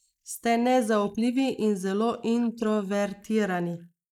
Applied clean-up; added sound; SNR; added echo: neural mask model Resemble Enhance denoiser.